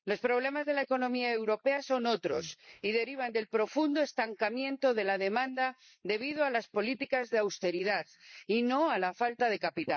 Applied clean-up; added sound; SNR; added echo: neural mask model Resemble Enhance denoiser.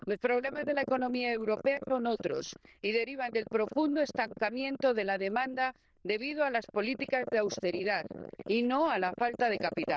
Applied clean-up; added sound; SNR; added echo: neural diffusion model UNIVERSE++.